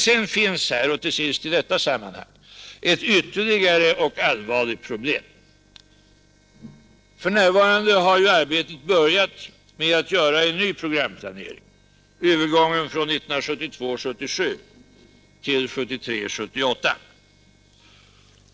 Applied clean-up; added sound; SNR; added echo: neural separator model SepFormer DNS4.